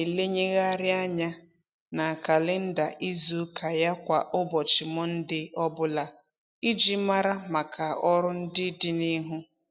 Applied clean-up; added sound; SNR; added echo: none; none; none; none.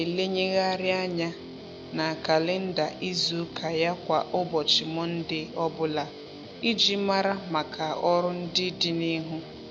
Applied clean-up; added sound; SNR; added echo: none; Guitar; 14 dB; none.